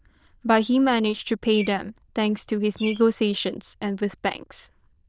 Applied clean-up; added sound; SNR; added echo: neural diffusion model UNIVERSE++.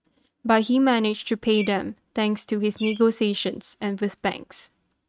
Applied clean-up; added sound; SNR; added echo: neural mask model RNNoise.